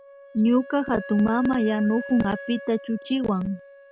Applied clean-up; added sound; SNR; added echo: none; Wind instrument, woodwind instrument; 15 dB; none.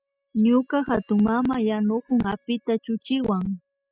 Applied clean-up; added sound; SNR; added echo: classical method spectral subtraction.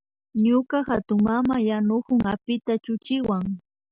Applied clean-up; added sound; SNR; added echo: none; none; none; none.